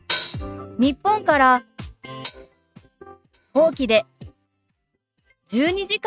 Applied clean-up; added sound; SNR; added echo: neural mask model RNNoise.